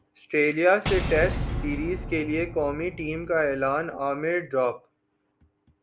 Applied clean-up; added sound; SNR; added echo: none; Shatter / Boom; 6 dB; none.